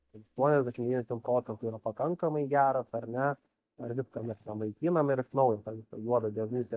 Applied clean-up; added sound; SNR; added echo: neural mask model DeepFilterNet 3.